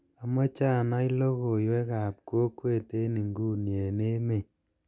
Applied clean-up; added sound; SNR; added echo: none; none; none; none.